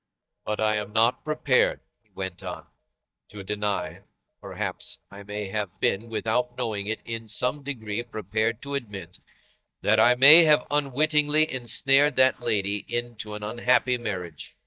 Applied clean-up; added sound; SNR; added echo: neural mask model DeepFilterNet 3.